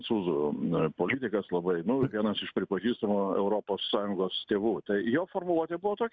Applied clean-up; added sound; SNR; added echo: none; none; none; none.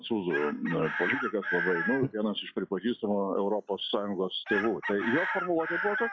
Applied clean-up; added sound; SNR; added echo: classical method log-MMSE.